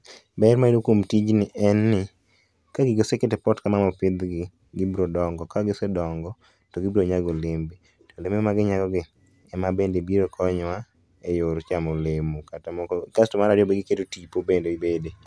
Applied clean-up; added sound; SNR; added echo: none; none; none; none.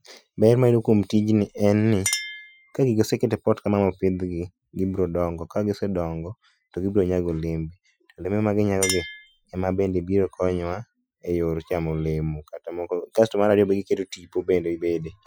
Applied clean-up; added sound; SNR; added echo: classical method Wiener filter.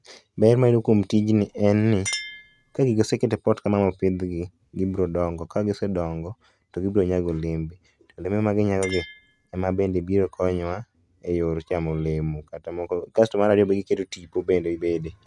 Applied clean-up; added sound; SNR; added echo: neural mask model RNNoise.